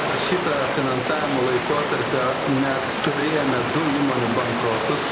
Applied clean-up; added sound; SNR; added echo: none; Water; 1 dB; none.